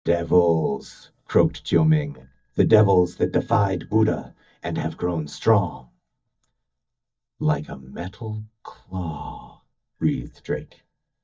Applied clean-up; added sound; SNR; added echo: neural mask model DeepFilterNet 3.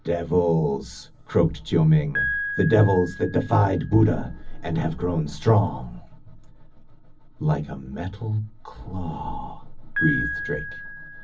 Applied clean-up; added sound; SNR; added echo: none; Piano; 11 dB; reverberation time 0.4 s.